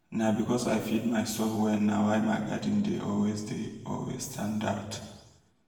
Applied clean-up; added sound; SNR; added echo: none; none; none; reverberation time 1.1 s.